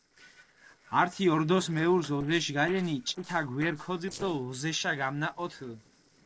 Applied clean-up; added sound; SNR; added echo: neural separator model SepFormer DNS4.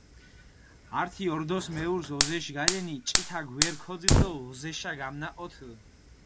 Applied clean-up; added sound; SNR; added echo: none; Fire; -3 dB; none.